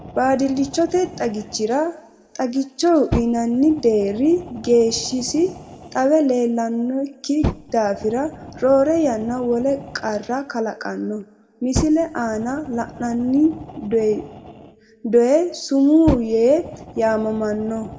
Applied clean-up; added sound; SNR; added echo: none; Fire; 14 dB; reverberation time 1.4 s.